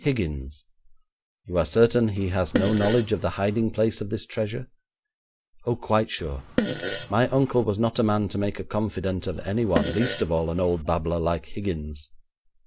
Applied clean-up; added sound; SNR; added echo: none; Fart; 5 dB; none.